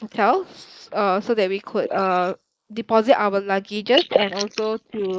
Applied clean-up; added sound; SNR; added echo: neural mask model Resemble Enhance denoiser.